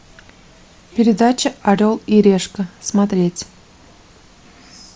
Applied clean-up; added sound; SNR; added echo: none; none; none; none.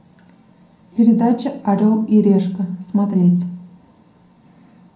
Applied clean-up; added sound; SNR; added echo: none; none; none; reverberation time 0.5 s.